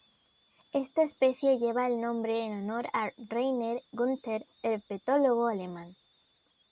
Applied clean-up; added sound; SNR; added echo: none; none; none; none.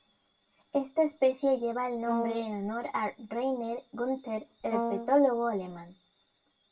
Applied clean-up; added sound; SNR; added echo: none; Brass instrument; 3 dB; reverberation time 0.2 s.